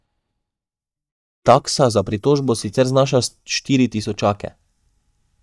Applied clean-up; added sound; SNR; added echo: neural mask model DeepFilterNet 3.